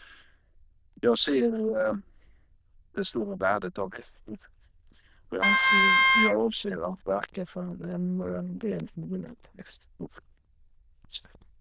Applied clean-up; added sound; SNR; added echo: neural diffusion model UNIVERSE++.